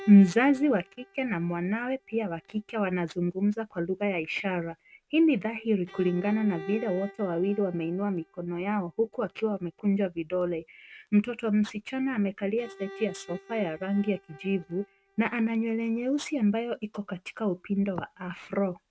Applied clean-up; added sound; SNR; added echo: neural mask model RNNoise.